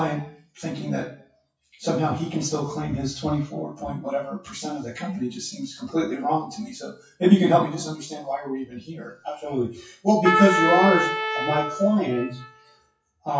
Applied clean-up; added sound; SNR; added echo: classical method WPE with log-MMSE.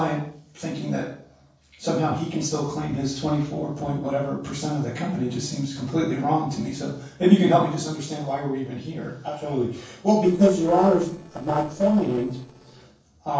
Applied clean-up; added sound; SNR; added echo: neural separator model SepFormer DNS4.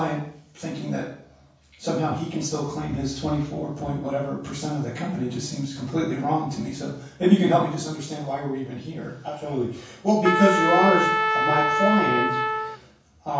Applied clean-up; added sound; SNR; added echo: none; Trumpet; -2 dB; reverberation time 0.7 s.